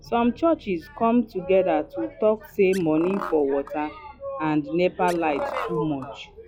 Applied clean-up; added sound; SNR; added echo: classical method log-MMSE.